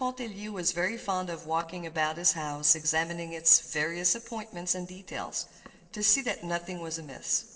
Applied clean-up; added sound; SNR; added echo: neural separator model SepFormer DNS4.